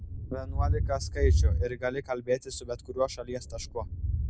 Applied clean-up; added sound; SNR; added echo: none; Thunder; -4 dB; none.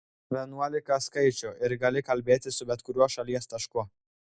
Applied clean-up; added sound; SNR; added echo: none; none; none; none.